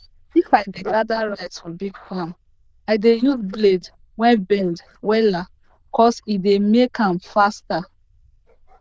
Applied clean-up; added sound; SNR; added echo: neural diffusion model UNIVERSE++.